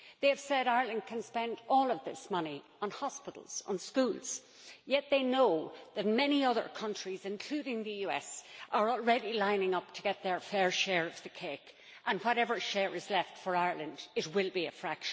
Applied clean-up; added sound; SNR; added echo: none; none; none; none.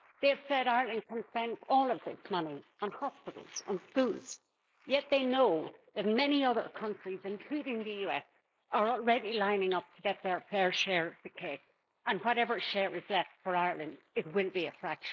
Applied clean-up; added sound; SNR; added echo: neural mask model Resemble Enhance denoiser.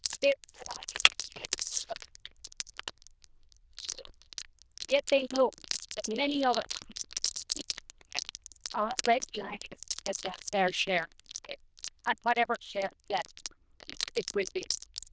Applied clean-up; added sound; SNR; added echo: neural diffusion model UNIVERSE++.